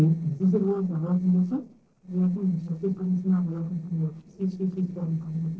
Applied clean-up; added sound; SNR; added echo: neural separator model SepFormer DNS4.